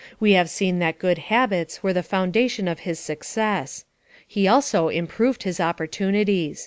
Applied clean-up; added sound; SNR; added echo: none; none; none; none.